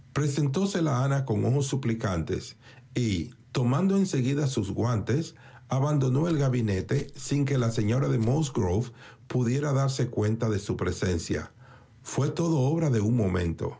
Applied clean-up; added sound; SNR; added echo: none; Walk, footsteps; 18 dB; none.